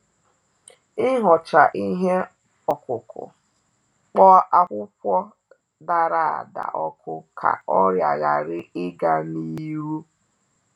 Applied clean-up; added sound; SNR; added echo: none; none; none; none.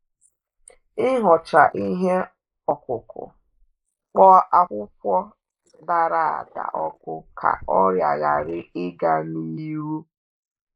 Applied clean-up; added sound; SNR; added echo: neural mask model Resemble Enhance denoiser.